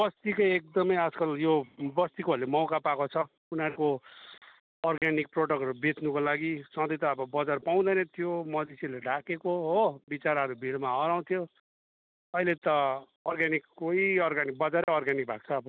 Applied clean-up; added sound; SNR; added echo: none; none; none; none.